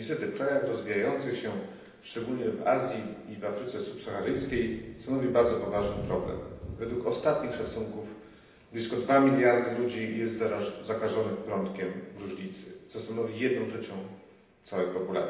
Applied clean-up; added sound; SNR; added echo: none; Thunder; 19 dB; reverberation time 0.9 s.